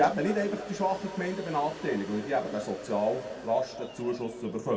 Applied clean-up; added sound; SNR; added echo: none; Domestic sounds, home sounds; 19 dB; reverberation time 2.3 s.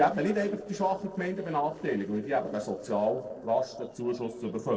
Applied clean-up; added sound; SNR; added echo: neural separator model SepFormer DNS4.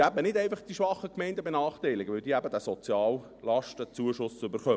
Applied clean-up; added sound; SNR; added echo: none; none; none; none.